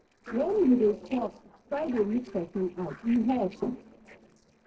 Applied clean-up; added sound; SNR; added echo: neural separator model SepFormer DNS4.